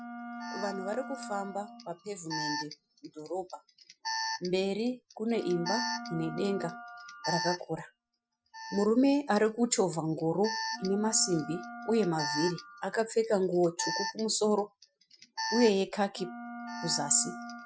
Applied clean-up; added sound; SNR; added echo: classical method Wiener filter.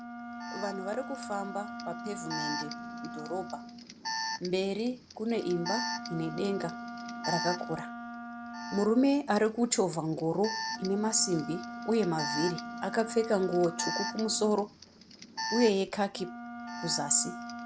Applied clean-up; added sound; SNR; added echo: none; Alarm + Wind instrument, woodwind instrument; 7 dB; none.